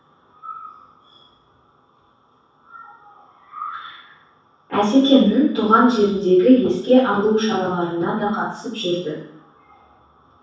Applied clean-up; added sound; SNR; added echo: none; none; none; reverberation time 0.7 s.